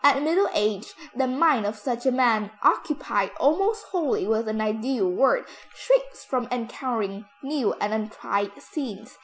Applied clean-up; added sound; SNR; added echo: none; none; none; none.